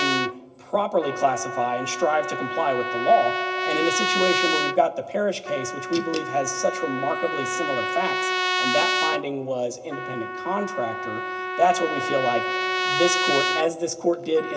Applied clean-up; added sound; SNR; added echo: none; Trumpet; 2 dB; reverberation time 0.4 s.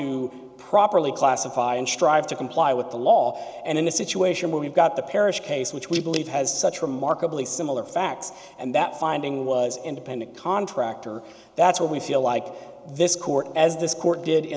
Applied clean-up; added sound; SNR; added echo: none; none; none; none.